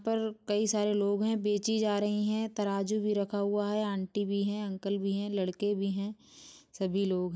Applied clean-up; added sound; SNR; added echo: none; none; none; none.